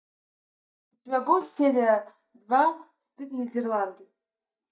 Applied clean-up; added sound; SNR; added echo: neural mask model DeepFilterNet 3.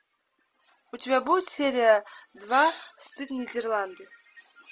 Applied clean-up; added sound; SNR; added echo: none; none; none; none.